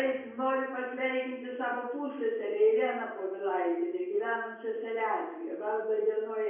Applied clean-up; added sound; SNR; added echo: none; none; none; reverberation time 0.6 s.